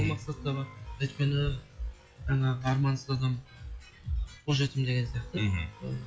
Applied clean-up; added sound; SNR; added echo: classical method log-MMSE.